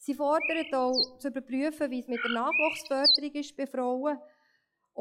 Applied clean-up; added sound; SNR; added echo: classical method log-MMSE.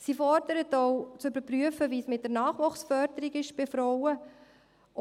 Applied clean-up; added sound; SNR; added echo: none; none; none; none.